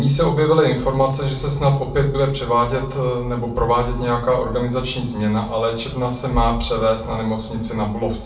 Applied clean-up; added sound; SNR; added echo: none; none; none; reverberation time 0.3 s.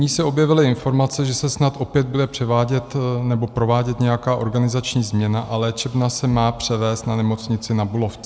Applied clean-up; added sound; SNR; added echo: none; none; none; none.